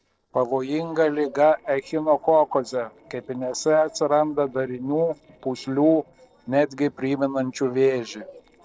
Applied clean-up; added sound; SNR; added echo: neural separator model SepFormer DNS4.